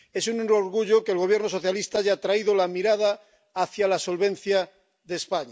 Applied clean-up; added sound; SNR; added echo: none; none; none; none.